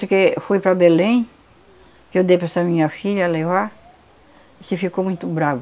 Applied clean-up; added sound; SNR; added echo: none; none; none; none.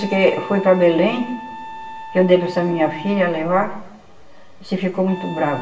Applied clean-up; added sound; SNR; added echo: none; Wind instrument, woodwind instrument; 15 dB; reverberation time 0.7 s.